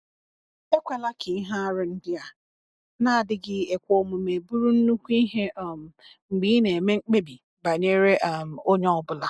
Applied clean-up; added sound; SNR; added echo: none; none; none; none.